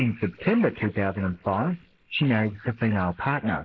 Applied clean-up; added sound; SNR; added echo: neural mask model Resemble Enhance denoiser.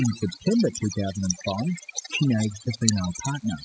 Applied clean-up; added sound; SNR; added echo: classical method spectral subtraction.